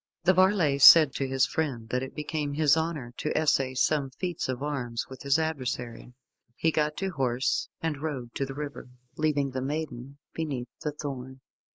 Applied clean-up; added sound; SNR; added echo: neural mask model Resemble Enhance denoiser.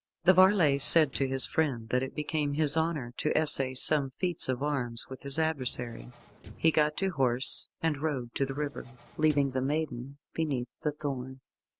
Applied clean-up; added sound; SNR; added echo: neural separator model SepFormer DNS4.